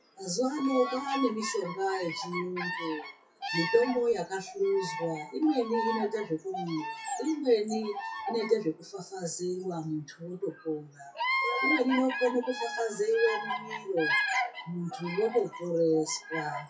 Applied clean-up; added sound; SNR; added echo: classical method WPE with log-MMSE.